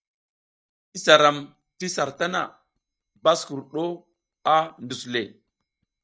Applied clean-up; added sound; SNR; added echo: neural mask model DeepFilterNet 3.